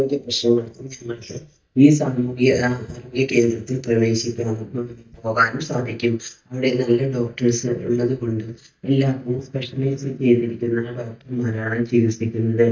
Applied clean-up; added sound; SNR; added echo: neural mask model DeepFilterNet 3.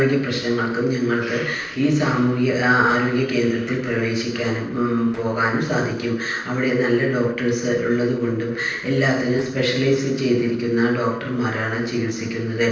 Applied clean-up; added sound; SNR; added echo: neural separator model SepFormer DNS4.